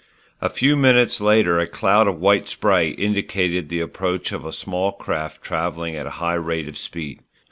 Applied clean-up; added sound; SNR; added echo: none; none; none; none.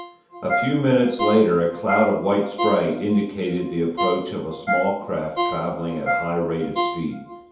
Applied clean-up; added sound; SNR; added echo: none; Ringtone; 5 dB; reverberation time 0.8 s.